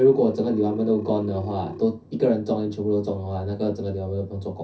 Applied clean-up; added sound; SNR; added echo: none; Telephone; 18 dB; reverberation time 0.3 s.